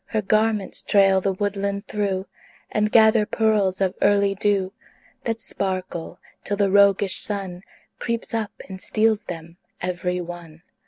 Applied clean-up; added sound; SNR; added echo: none; none; none; none.